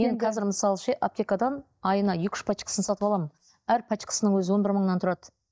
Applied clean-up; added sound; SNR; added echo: neural mask model DeepFilterNet 3.